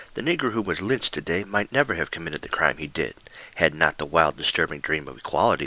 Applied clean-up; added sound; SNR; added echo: none; none; none; none.